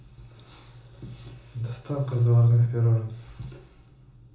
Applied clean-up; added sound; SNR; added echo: none; none; none; reverberation time 0.5 s.